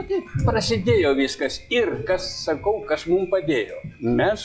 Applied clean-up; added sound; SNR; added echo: classical method log-MMSE.